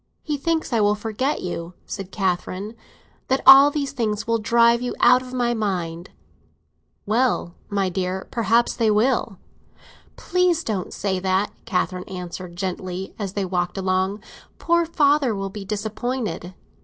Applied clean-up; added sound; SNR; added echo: none; none; none; none.